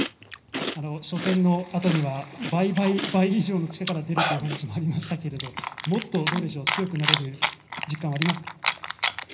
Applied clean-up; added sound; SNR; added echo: none; Chewing, mastication; 4 dB; reverberation time 0.4 s.